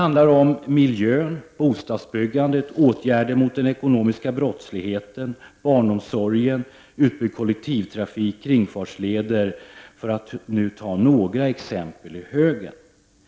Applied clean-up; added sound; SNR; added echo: none; none; none; none.